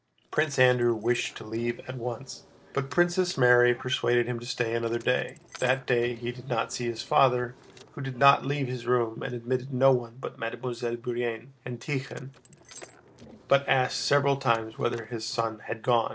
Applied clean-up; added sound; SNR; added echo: neural separator model SepFormer DNS4.